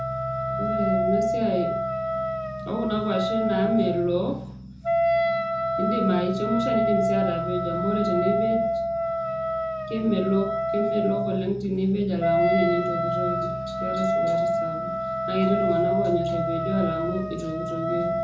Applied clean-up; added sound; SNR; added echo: none; Wind instrument, woodwind instrument; -1 dB; reverberation time 0.5 s.